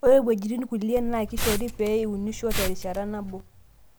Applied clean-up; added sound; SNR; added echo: none; Liquid; 5 dB; none.